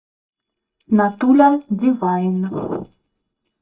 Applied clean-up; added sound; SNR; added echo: neural mask model DeepFilterNet 3.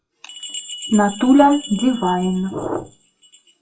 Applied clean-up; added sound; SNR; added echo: classical method WPE with log-MMSE.